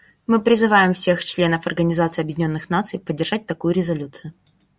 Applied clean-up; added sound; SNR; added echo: none; none; none; none.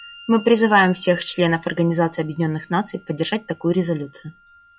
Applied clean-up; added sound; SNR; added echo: classical method log-MMSE.